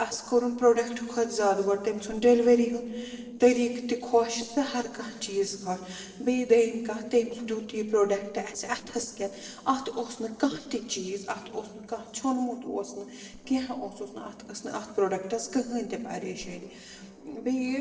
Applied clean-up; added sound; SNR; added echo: neural separator model SepFormer DNS4.